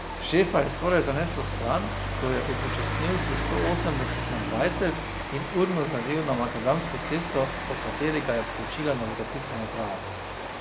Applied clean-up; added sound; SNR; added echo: none; Rain; 3 dB; none.